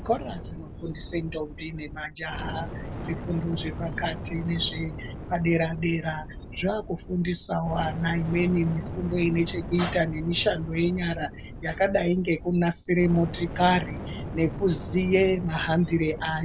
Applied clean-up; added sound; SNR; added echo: none; Fire; 9 dB; none.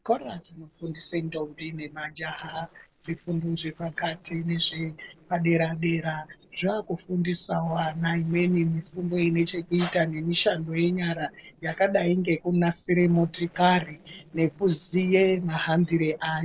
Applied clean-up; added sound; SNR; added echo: neural separator model SepFormer DNS4.